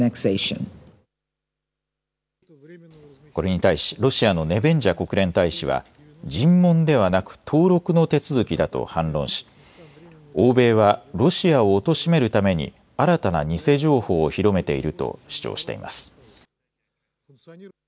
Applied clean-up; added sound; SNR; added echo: none; none; none; none.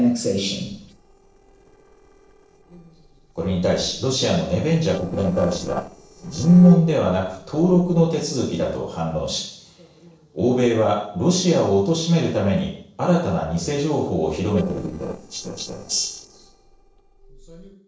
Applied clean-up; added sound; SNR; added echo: neural separator model SepFormer DNS4.